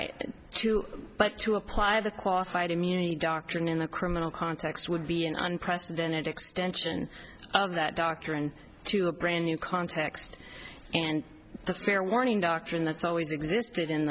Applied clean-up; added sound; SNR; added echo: none; none; none; none.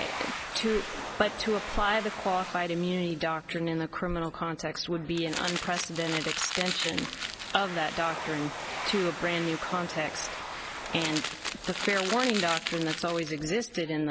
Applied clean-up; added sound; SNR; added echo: none; Crumpling, crinkling + Domestic sounds, home sounds; 6 dB; none.